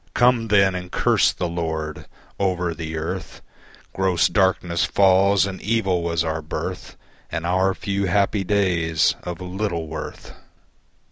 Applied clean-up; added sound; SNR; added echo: none; none; none; none.